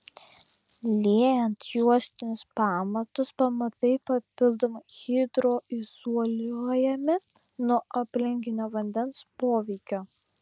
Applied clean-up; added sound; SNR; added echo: none; none; none; none.